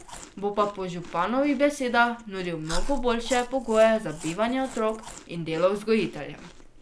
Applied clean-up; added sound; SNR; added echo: none; Chewing, mastication; 11 dB; none.